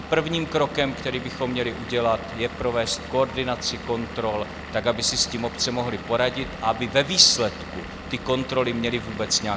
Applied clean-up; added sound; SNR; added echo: none; Engine / Vehicle; 11 dB; none.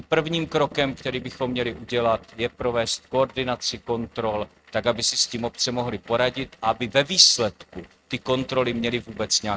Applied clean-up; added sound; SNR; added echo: neural mask model RNNoise.